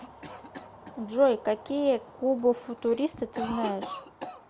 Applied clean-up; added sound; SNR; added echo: none; Cough; 14 dB; none.